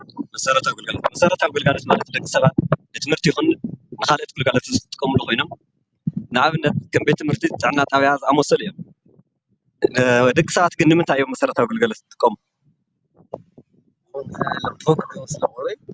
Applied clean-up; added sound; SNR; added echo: none; none; none; none.